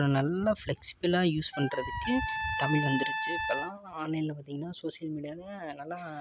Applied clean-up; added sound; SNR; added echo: none; Trumpet; 4 dB; none.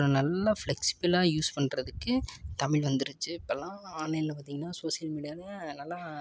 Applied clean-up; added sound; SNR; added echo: none; none; none; none.